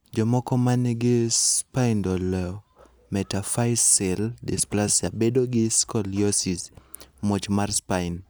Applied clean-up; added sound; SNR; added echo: none; none; none; none.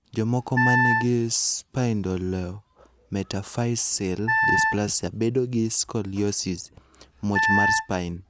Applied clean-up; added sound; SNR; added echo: none; Wind instrument, woodwind instrument; -2 dB; none.